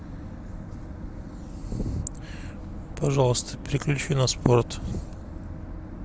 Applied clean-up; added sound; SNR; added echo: none; none; none; none.